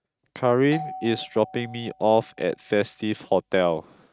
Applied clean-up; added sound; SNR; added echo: neural mask model RNNoise.